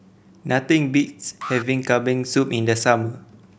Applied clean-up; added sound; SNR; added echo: none; Alarm; 17 dB; none.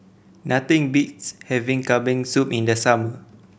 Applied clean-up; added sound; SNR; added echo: none; none; none; none.